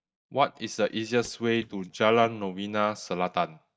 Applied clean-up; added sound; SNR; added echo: neural mask model DeepFilterNet 3.